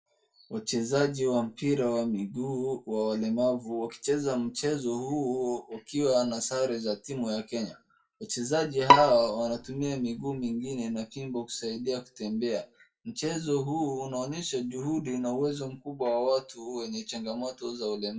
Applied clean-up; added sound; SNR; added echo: none; Bowed string instrument; -3 dB; reverberation time 0.2 s.